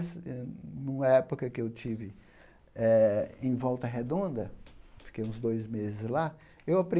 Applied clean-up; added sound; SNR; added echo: none; none; none; none.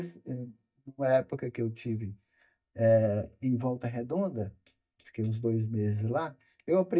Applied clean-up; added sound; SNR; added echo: neural mask model DeepFilterNet 3.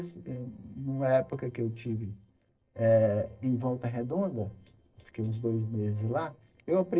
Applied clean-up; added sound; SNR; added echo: neural separator model SepFormer DNS4.